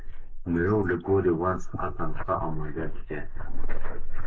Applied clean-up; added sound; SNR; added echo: neural mask model Resemble Enhance denoiser.